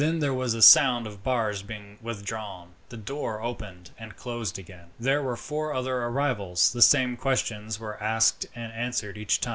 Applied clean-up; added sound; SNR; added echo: none; none; none; none.